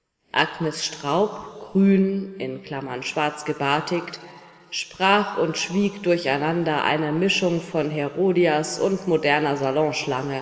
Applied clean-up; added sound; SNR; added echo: none; none; none; reverberation time 2.1 s.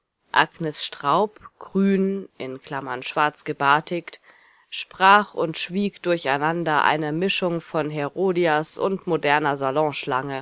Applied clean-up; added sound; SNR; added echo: none; none; none; none.